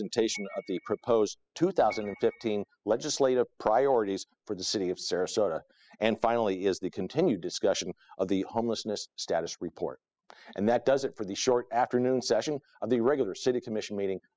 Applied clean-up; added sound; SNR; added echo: classical method spectral subtraction.